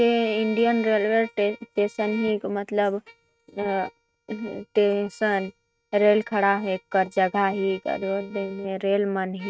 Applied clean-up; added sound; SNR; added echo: neural mask model RNNoise.